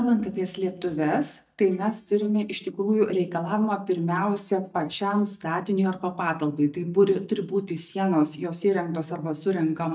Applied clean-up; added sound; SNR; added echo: neural mask model DeepFilterNet 3.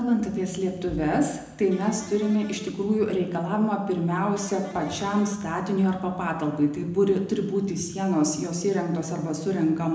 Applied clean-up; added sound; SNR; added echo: none; Electric guitar; 17 dB; reverberation time 0.9 s.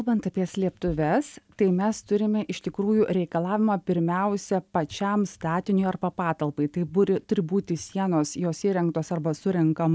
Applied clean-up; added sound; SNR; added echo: none; none; none; none.